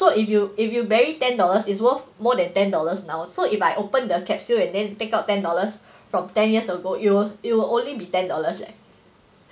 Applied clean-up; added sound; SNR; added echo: none; none; none; none.